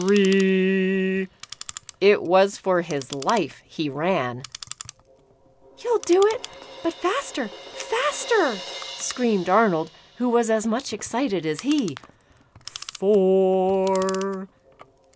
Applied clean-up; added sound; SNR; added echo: none; Clock + Crash cymbal; 18 dB; none.